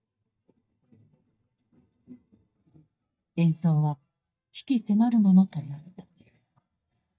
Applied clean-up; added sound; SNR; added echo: neural mask model DeepFilterNet 3.